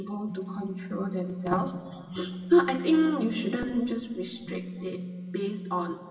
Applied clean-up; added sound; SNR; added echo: none; Telephone; 11 dB; reverberation time 2.8 s.